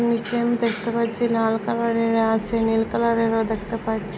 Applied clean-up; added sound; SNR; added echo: none; none; none; none.